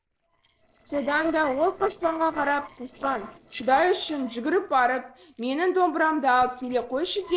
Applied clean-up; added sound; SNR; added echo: neural separator model SepFormer DNS4.